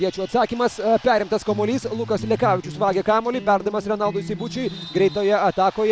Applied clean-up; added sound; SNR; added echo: none; Electric guitar; 13 dB; none.